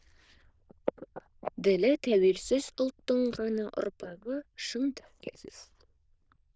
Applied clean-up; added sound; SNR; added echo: neural diffusion model UNIVERSE++.